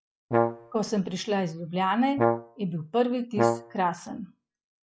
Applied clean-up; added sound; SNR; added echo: classical method log-MMSE.